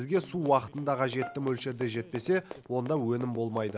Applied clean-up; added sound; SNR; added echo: none; Run + Bowed string instrument; 17 dB; none.